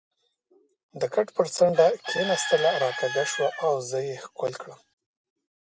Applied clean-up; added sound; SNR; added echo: none; Bird / Chicken, rooster; 9 dB; none.